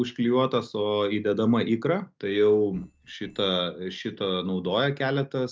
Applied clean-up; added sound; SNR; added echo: neural separator model SepFormer DNS4.